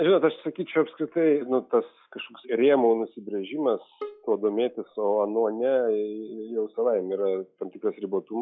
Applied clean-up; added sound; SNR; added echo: classical method log-MMSE.